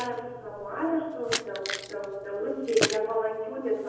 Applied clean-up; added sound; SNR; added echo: none; Keys jangling; 6 dB; reverberation time 1.1 s.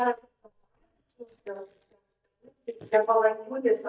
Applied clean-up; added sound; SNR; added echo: neural mask model DeepFilterNet 3.